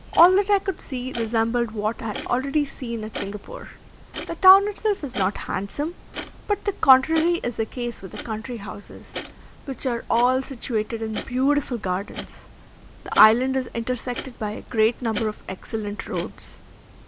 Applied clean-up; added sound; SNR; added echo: none; Clock; 15 dB; none.